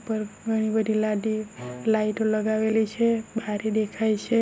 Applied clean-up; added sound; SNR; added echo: none; Bowed string instrument; 19 dB; none.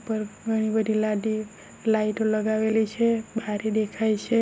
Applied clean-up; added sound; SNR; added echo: none; none; none; none.